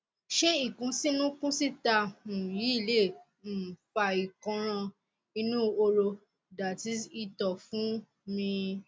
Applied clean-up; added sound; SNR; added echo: none; none; none; none.